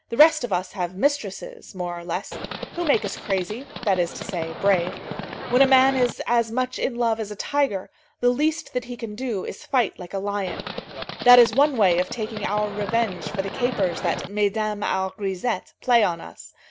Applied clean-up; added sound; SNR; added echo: none; Livestock, farm animals, working animals; 9 dB; none.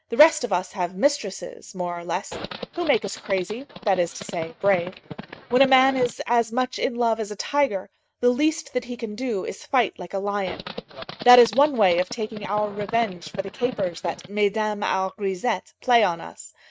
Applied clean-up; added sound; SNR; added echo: neural mask model RNNoise.